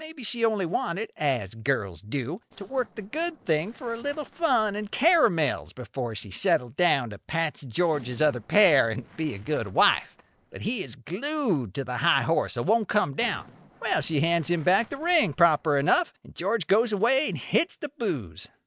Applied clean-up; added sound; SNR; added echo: neural separator model SepFormer DNS4.